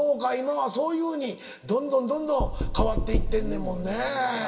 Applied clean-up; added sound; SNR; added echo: none; Knock; 0 dB; reverberation time 1.6 s.